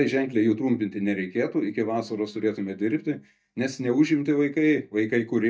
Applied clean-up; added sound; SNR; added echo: neural mask model DeepFilterNet 3.